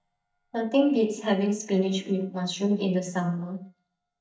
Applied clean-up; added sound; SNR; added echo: neural mask model DeepFilterNet 3.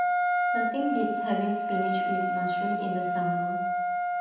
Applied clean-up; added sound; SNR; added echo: none; Wind instrument, woodwind instrument; -4 dB; reverberation time 1.1 s.